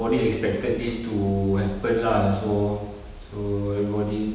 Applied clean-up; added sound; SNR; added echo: none; none; none; none.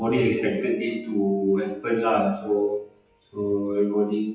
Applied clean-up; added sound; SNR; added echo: classical method WPE with log-MMSE.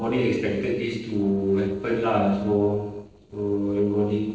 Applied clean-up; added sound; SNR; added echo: neural separator model SepFormer DNS4.